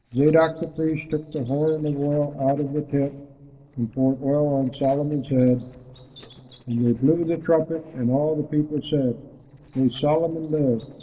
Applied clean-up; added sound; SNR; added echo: neural separator model SepFormer DNS4.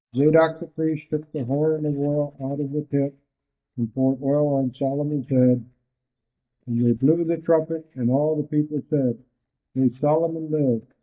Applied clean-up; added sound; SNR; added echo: neural mask model DeepFilterNet 3.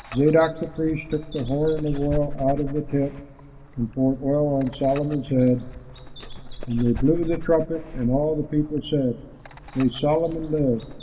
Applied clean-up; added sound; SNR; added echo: none; Dog; 12 dB; reverberation time 2.1 s.